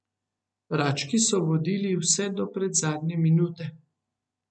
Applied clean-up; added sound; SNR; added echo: none; none; none; none.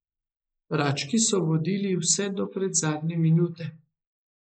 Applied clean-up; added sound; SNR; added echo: neural mask model Resemble Enhance denoiser.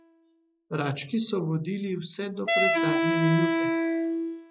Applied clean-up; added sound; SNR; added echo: classical method log-MMSE.